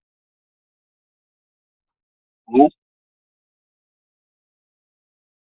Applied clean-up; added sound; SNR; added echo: neural mask model Resemble Enhance denoiser.